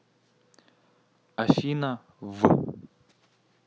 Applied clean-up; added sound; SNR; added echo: none; none; none; none.